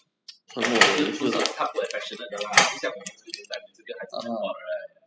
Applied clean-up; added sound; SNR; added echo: classical method spectral subtraction.